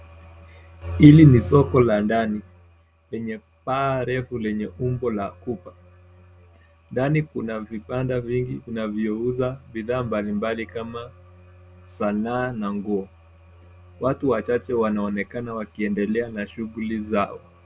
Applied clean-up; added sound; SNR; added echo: none; none; none; none.